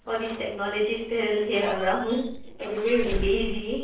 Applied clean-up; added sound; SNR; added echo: neural separator model SepFormer DNS4.